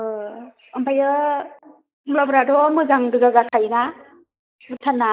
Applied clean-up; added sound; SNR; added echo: neural mask model Resemble Enhance denoiser.